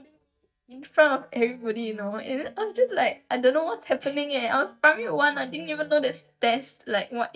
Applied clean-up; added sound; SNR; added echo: neural mask model DeepFilterNet 3.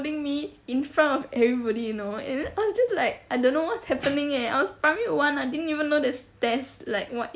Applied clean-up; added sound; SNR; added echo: none; none; none; none.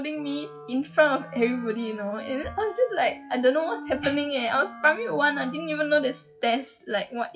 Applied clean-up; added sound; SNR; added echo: classical method WPE with log-MMSE.